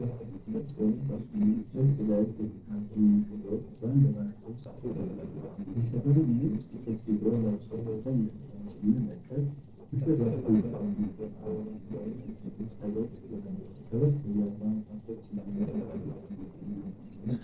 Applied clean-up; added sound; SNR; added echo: neural separator model SepFormer DNS4.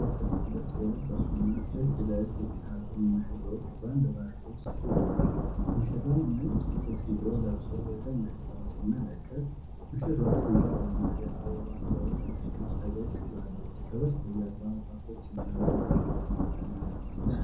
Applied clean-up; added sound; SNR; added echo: none; Thunder; -2 dB; reverberation time 0.6 s.